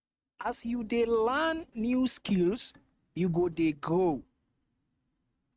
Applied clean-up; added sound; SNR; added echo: neural mask model RNNoise.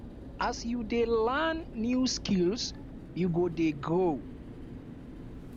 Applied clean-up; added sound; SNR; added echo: none; Mechanical fan; 12 dB; none.